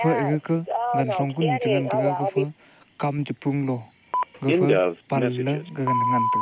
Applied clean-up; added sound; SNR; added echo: none; Telephone; -1 dB; none.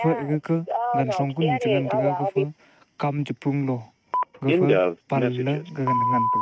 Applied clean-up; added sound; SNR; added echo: neural mask model RNNoise.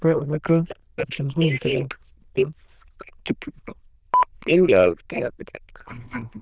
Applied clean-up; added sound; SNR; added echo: neural diffusion model UNIVERSE++.